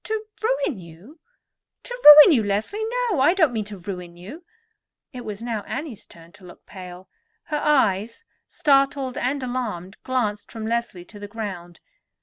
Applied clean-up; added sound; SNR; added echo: none; none; none; none.